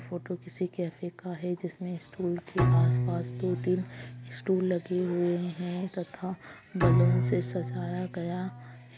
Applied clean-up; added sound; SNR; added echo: none; Bowed string instrument; 0 dB; none.